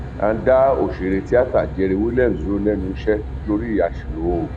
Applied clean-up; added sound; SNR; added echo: none; Aircraft; 9 dB; none.